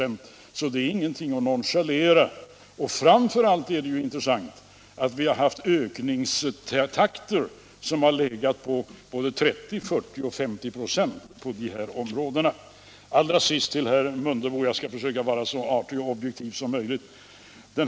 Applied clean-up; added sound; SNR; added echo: none; none; none; none.